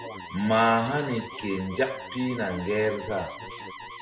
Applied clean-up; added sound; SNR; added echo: none; Alarm; 12 dB; none.